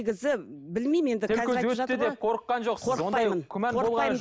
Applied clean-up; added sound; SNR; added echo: none; none; none; none.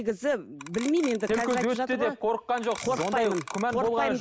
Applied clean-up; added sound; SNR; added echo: none; Clock; 14 dB; none.